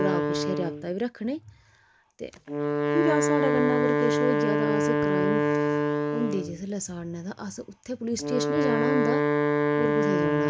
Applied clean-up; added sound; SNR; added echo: none; Wind instrument, woodwind instrument; -5 dB; none.